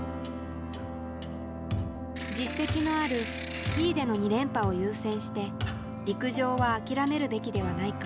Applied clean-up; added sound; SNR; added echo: none; Ratchet, pawl / Percussion; 5 dB; none.